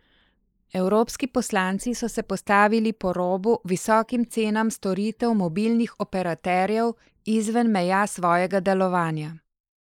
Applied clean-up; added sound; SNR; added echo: neural mask model Resemble Enhance denoiser.